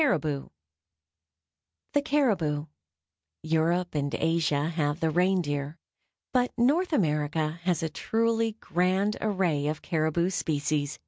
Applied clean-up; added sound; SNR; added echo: none; none; none; none.